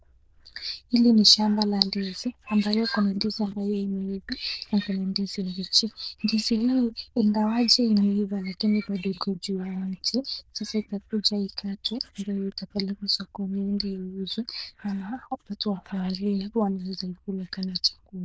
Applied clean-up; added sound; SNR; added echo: neural diffusion model UNIVERSE++.